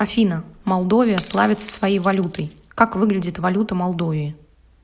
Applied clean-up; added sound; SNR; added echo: none; Shatter / Crushing; 17 dB; none.